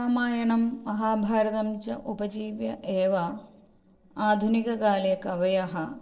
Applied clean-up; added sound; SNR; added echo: neural separator model SepFormer DNS4.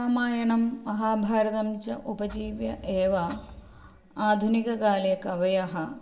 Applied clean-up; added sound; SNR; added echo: none; Clock; 18 dB; reverberation time 0.3 s.